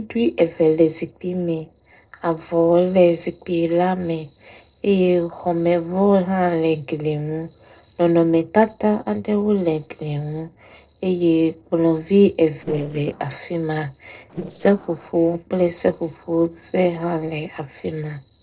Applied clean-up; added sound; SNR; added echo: neural separator model SepFormer DNS4.